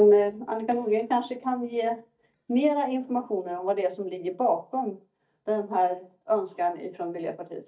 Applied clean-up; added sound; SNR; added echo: neural mask model DeepFilterNet 3.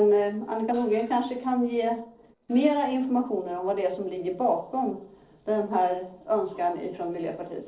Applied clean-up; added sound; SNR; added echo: neural separator model SepFormer DNS4.